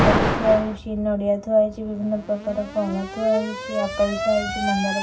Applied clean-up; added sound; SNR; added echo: none; Alarm; 4 dB; reverberation time 0.4 s.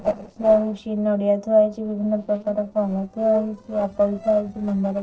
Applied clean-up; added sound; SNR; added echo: neural separator model SepFormer DNS4.